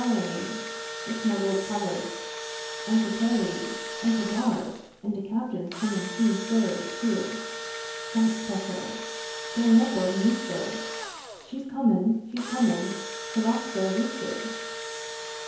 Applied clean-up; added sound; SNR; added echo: none; Engine / Drill; 8 dB; reverberation time 0.9 s.